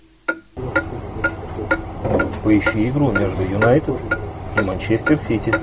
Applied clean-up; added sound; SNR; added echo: none; Clock; 6 dB; none.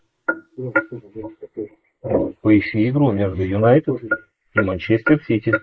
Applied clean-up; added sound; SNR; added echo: neural mask model Resemble Enhance denoiser.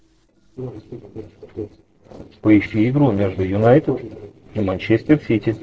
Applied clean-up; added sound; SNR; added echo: neural separator model SepFormer DNS4.